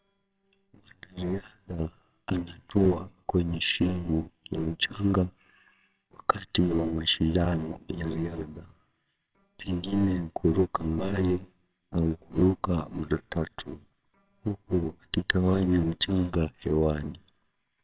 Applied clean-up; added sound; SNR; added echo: neural separator model SepFormer WHAMR!.